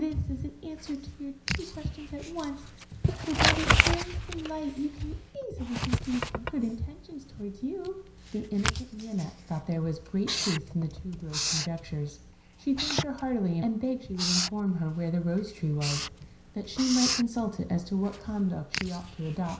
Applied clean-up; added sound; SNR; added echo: none; Writing; 2 dB; reverberation time 0.5 s.